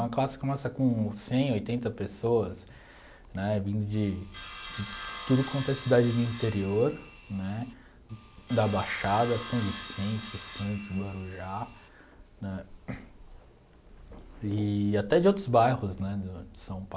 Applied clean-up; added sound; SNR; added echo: none; Sawing; 14 dB; none.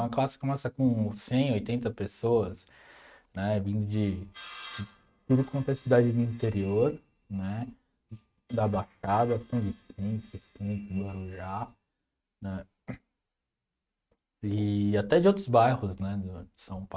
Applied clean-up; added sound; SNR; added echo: neural mask model RNNoise.